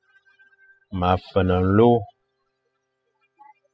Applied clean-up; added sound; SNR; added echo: classical method spectral subtraction.